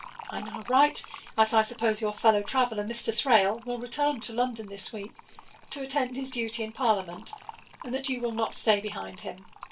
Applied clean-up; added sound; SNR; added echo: none; Fill (with liquid); 19 dB; reverberation time 0.2 s.